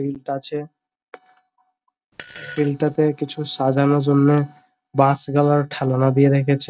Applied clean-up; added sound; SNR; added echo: none; Fart; 17 dB; none.